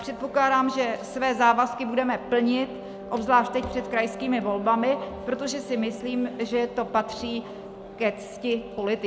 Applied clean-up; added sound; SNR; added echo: none; Wind instrument, woodwind instrument; 15 dB; none.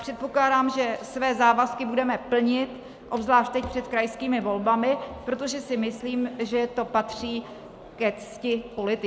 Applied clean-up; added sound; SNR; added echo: none; none; none; none.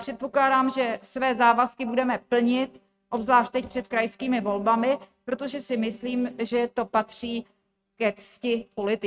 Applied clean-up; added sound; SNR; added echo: neural mask model RNNoise.